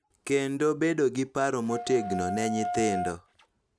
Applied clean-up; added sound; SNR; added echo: none; Wind instrument, woodwind instrument; 6 dB; none.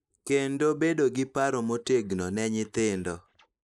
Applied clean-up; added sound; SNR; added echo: neural mask model Resemble Enhance denoiser.